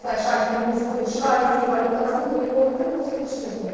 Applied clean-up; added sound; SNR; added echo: neural separator model SepFormer DNS4.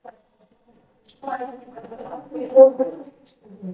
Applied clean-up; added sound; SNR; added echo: neural mask model DeepFilterNet 3.